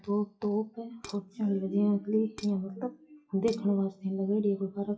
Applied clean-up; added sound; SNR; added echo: classical method WPE with log-MMSE.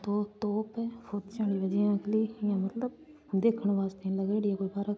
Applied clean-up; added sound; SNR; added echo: none; none; none; none.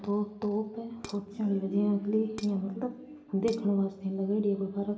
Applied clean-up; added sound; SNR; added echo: none; Dishes, pots, and pans; 20 dB; reverberation time 0.8 s.